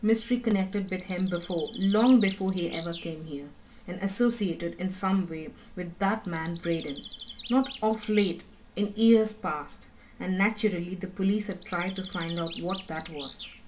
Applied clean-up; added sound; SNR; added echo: none; Bird; 17 dB; reverberation time 0.2 s.